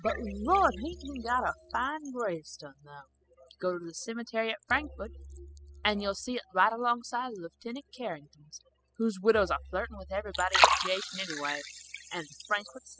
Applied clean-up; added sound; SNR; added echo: classical method spectral subtraction.